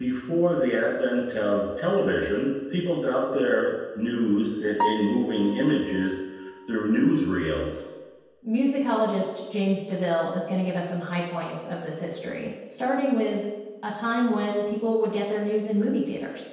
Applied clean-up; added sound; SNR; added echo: none; Piano; 10 dB; reverberation time 1.2 s.